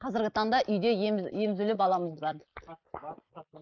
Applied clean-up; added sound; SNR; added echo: neural mask model Resemble Enhance denoiser.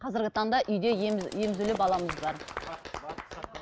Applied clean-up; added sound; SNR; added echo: none; Bird; 18 dB; none.